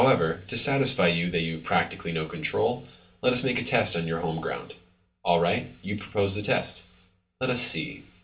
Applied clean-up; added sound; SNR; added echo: none; none; none; reverberation time 0.3 s.